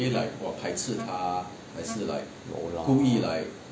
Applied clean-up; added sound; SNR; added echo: none; Wind instrument, woodwind instrument; 14 dB; none.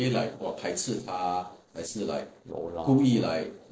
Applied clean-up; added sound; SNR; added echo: neural separator model SepFormer DNS4.